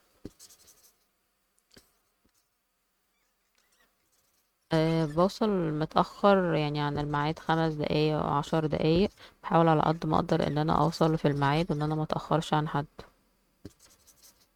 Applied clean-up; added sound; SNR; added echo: neural mask model RNNoise.